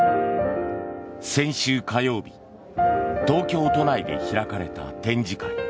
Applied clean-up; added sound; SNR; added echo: none; none; none; none.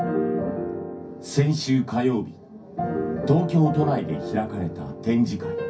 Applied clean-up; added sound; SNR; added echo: none; none; none; reverberation time 0.3 s.